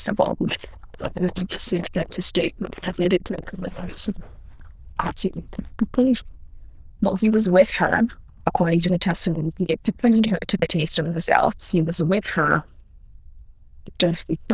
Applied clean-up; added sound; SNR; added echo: neural diffusion model UNIVERSE++.